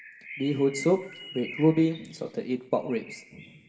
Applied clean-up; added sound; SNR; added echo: none; Bird; 17 dB; reverberation time 1.6 s.